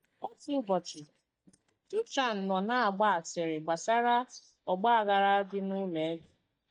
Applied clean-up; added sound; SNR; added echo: neural mask model DeepFilterNet 3.